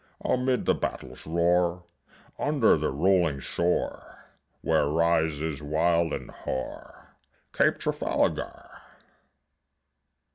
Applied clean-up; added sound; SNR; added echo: none; none; none; none.